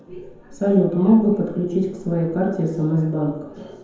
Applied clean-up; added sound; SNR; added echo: none; none; none; reverberation time 0.9 s.